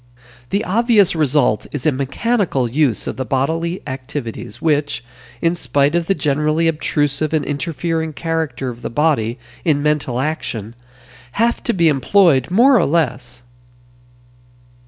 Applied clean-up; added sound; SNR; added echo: none; none; none; none.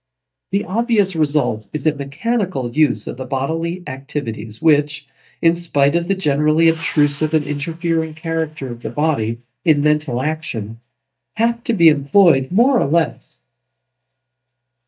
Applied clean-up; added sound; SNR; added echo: neural mask model DeepFilterNet 3.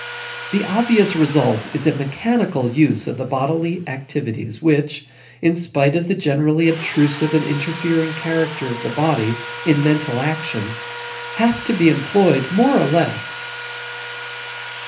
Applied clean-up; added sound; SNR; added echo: none; Sawing; 13 dB; reverberation time 0.3 s.